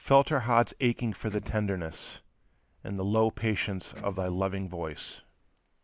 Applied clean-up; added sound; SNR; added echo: neural mask model Resemble Enhance denoiser.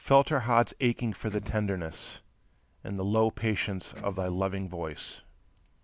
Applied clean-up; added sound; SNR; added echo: none; Electric guitar; 18 dB; none.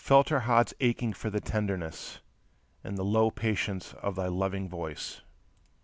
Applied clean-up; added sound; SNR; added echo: none; none; none; none.